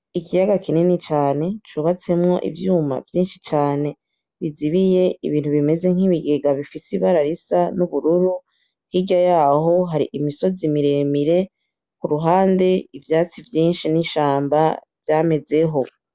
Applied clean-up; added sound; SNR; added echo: none; none; none; none.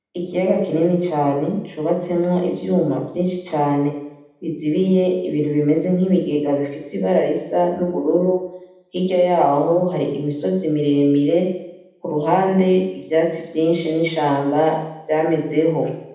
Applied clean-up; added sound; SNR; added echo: none; none; none; reverberation time 0.8 s.